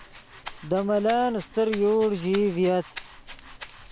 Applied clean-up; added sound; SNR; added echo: none; Rattle (instrument); 17 dB; none.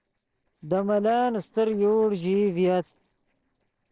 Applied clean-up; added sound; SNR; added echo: neural separator model SepFormer DNS4.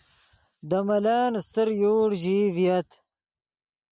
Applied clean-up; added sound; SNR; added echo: none; none; none; none.